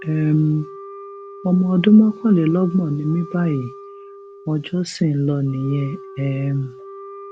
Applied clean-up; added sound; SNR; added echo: none; Wind instrument, woodwind instrument; 18 dB; none.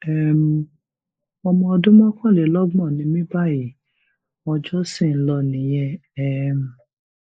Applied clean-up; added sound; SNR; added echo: neural mask model Resemble Enhance denoiser.